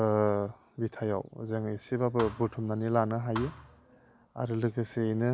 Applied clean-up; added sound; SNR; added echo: none; Thump, thud; 15 dB; none.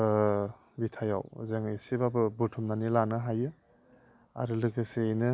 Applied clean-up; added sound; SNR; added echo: none; none; none; none.